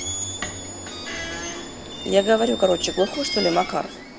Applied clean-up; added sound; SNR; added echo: none; Squeak; 8 dB; none.